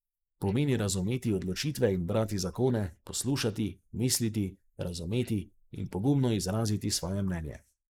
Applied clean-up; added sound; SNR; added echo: neural mask model Resemble Enhance denoiser.